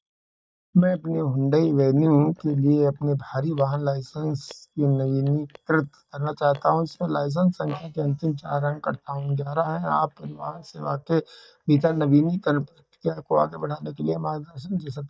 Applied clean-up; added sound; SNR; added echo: neural mask model DeepFilterNet 3.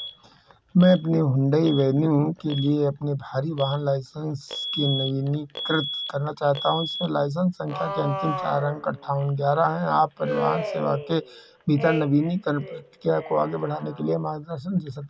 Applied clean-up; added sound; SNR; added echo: none; Alarm; 11 dB; none.